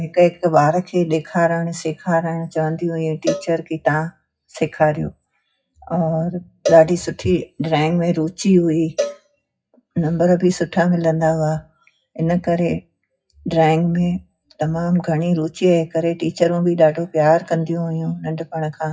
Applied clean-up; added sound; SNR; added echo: classical method WPE with log-MMSE.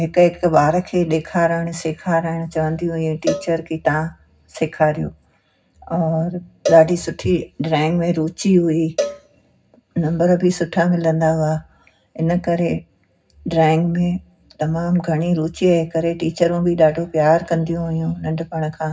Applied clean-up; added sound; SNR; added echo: none; Cowbell; 12 dB; reverberation time 0.4 s.